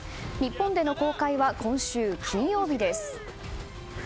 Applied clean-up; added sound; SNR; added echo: none; Wind instrument, woodwind instrument; 20 dB; none.